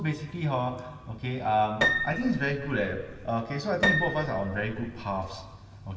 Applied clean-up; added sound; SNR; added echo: none; Piano; 2 dB; reverberation time 2.1 s.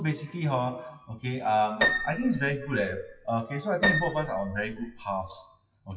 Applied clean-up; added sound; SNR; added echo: classical method WPE with log-MMSE.